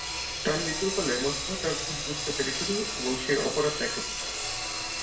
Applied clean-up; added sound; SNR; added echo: none; Sawing; 1 dB; reverberation time 0.7 s.